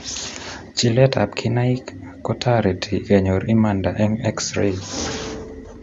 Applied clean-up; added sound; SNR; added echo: none; none; none; none.